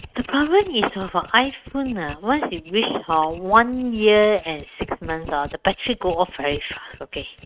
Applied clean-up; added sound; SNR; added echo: neural mask model RNNoise.